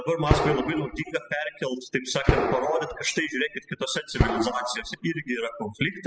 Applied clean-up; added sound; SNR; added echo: classical method spectral subtraction.